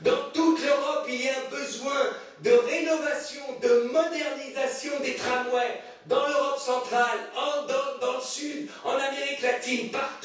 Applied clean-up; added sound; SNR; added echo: none; none; none; reverberation time 0.6 s.